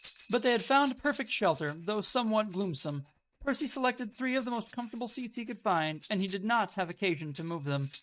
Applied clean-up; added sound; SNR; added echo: neural mask model RNNoise.